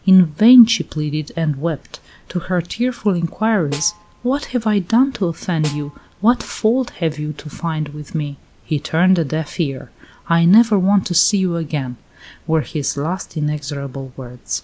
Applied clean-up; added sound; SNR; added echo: none; Snare drum; 19 dB; none.